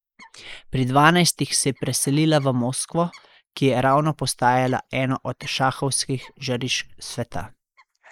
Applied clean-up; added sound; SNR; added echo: neural mask model Resemble Enhance denoiser.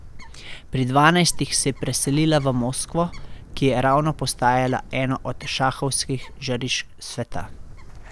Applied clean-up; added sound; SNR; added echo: none; Bird; 13 dB; none.